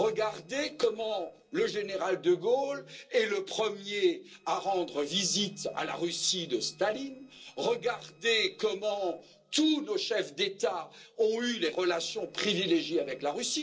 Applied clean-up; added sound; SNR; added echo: neural separator model SepFormer DNS4.